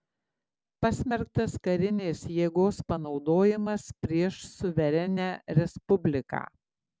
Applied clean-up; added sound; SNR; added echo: none; none; none; none.